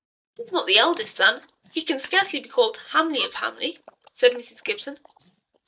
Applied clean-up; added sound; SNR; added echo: neural mask model DeepFilterNet 3.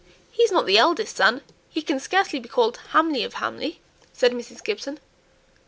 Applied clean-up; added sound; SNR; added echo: none; none; none; none.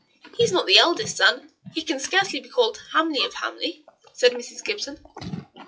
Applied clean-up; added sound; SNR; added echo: classical method WPE with log-MMSE.